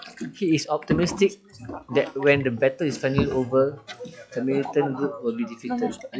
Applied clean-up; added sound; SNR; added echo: classical method log-MMSE.